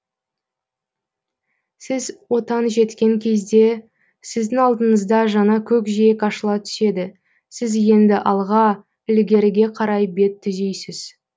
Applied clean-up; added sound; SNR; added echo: none; none; none; none.